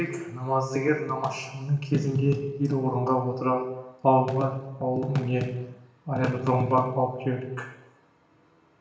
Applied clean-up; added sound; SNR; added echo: none; none; none; reverberation time 0.9 s.